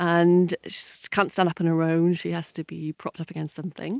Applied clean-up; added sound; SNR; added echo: none; none; none; none.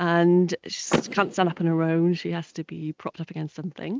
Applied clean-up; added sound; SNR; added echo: neural mask model RNNoise.